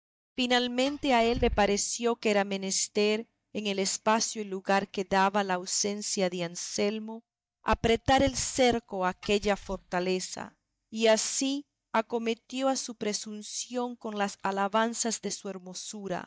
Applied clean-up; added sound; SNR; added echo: neural mask model DeepFilterNet 3.